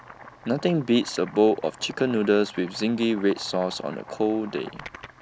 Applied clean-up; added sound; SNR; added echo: none; Boiling; 19 dB; none.